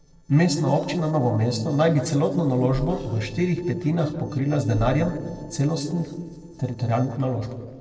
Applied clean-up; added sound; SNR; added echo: neural separator model SepFormer DNS4.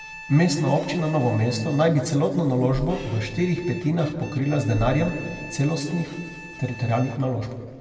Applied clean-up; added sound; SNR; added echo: none; Bowed string instrument; 19 dB; reverberation time 1.8 s.